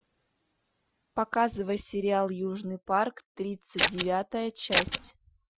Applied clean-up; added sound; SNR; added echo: classical method Wiener filter.